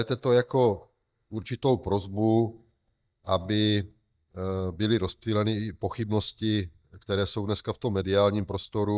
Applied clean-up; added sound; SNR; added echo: neural mask model DeepFilterNet 3.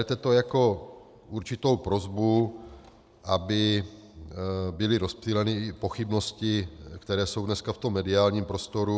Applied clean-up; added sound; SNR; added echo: none; none; none; none.